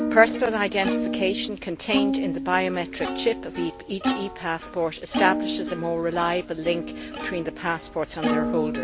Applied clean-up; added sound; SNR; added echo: none; Plucked string instrument; 3 dB; none.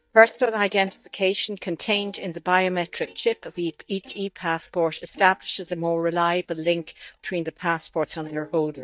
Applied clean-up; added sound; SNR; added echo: neural mask model DeepFilterNet 3.